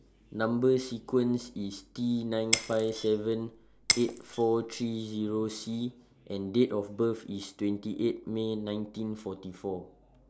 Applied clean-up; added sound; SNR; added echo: none; Shatter; 4 dB; none.